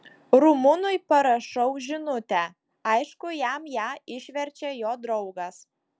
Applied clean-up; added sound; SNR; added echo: none; none; none; none.